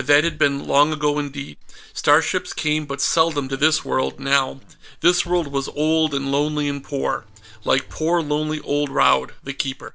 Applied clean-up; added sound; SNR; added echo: none; Car; 20 dB; none.